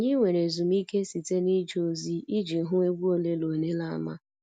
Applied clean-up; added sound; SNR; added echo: none; none; none; none.